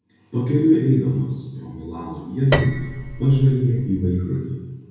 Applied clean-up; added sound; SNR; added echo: none; Piano; 7 dB; reverberation time 1.0 s.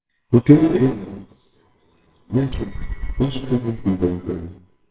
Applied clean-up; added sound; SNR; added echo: neural separator model SepFormer WHAMR!.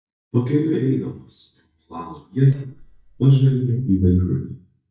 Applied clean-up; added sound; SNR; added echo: neural mask model DeepFilterNet 3.